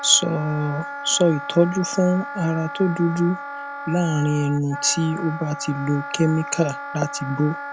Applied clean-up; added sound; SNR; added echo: none; Wind instrument, woodwind instrument; 10 dB; none.